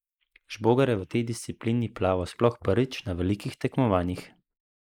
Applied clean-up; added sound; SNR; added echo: neural mask model Resemble Enhance denoiser.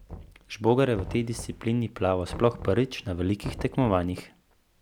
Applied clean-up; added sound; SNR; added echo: none; Knock; 15 dB; none.